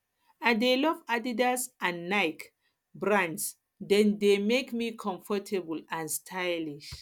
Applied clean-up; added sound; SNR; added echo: none; none; none; none.